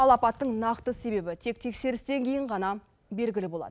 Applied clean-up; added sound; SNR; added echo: none; none; none; none.